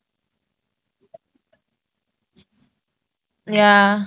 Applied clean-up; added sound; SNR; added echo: none; none; none; none.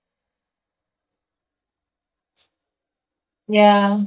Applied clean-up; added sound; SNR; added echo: neural mask model DeepFilterNet 3.